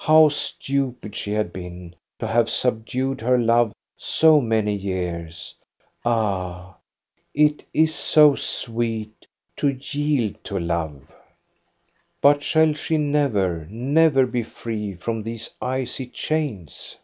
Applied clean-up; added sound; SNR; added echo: none; none; none; none.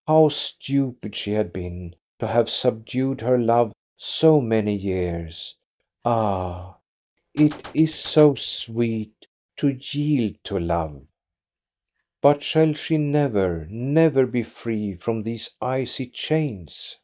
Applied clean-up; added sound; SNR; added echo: neural mask model DeepFilterNet 3.